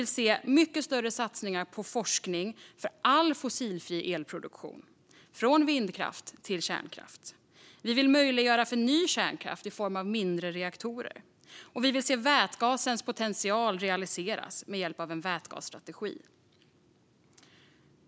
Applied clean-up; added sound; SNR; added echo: none; none; none; none.